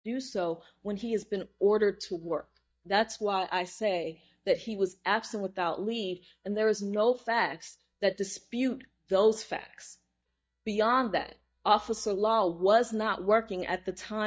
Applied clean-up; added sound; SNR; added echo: neural mask model DeepFilterNet 3.